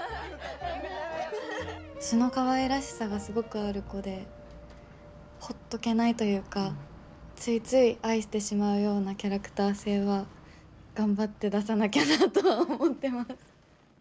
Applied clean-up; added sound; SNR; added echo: none; none; none; none.